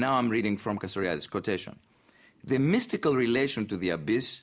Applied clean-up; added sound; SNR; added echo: none; none; none; none.